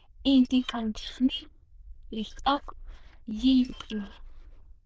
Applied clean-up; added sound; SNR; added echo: neural diffusion model UNIVERSE++.